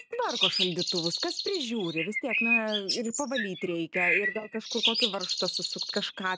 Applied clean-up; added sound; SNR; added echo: neural mask model RNNoise.